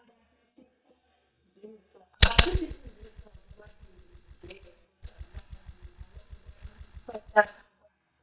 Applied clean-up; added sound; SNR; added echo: neural mask model DeepFilterNet 3.